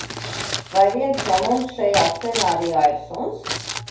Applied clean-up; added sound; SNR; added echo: none; Crumpling, crinkling; 8 dB; reverberation time 0.6 s.